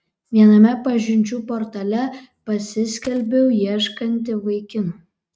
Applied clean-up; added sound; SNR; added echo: neural mask model RNNoise.